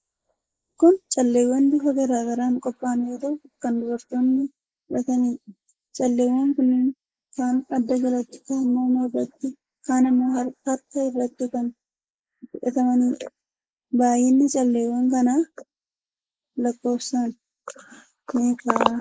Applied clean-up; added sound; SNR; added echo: neural mask model Resemble Enhance denoiser.